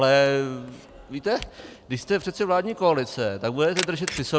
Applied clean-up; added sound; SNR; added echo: none; Camera; 15 dB; none.